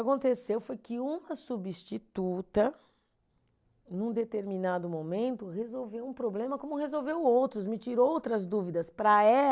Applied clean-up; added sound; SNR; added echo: none; none; none; none.